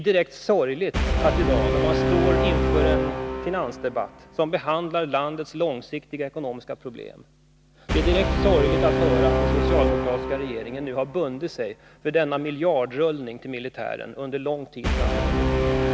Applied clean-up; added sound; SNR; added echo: none; Brass instrument; -1 dB; none.